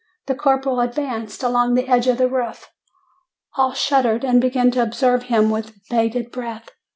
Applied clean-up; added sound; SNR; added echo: none; none; none; none.